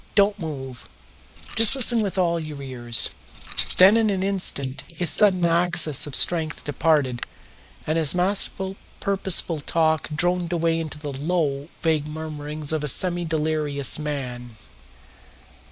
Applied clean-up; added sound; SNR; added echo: neural mask model Resemble Enhance denoiser.